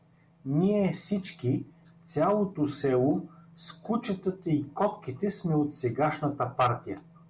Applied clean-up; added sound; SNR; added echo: none; none; none; none.